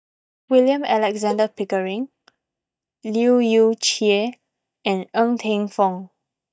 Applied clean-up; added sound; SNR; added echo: neural mask model DeepFilterNet 3.